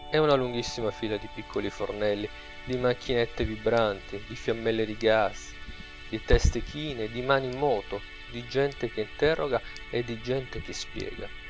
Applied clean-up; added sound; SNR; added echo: none; Tick + Musical instrument; 13 dB; none.